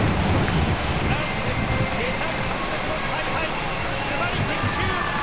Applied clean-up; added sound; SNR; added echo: none; Thunder + Rain; -2 dB; none.